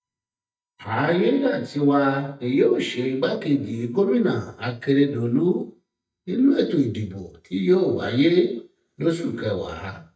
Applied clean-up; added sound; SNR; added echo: neural mask model DeepFilterNet 3.